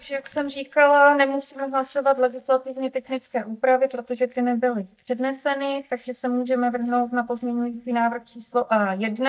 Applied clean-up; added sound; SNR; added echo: neural mask model DeepFilterNet 3.